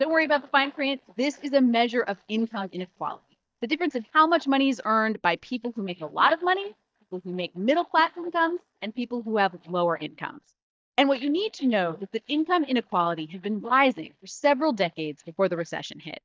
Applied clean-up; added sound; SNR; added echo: neural mask model DeepFilterNet 3.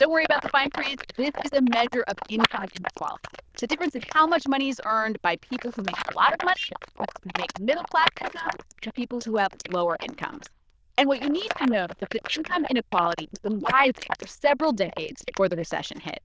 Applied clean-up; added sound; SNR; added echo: neural diffusion model UNIVERSE++.